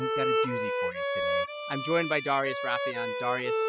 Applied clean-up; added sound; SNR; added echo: classical method spectral subtraction.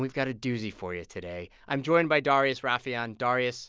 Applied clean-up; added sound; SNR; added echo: none; none; none; none.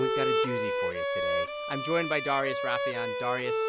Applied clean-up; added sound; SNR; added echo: none; Bowed string instrument; -3 dB; none.